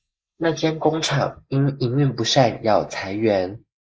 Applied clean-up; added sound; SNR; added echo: neural mask model Resemble Enhance denoiser.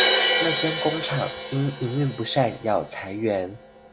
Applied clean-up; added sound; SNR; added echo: none; Crash cymbal; -4 dB; none.